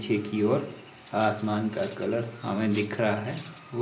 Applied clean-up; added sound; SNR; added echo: none; Cutlery, silverware; 14 dB; reverberation time 0.5 s.